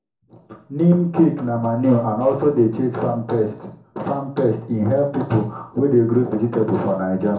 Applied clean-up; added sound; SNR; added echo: none; none; none; reverberation time 0.6 s.